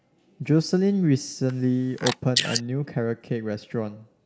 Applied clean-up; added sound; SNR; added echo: neural mask model Resemble Enhance denoiser.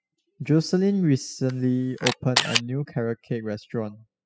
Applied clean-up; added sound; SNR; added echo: classical method spectral subtraction.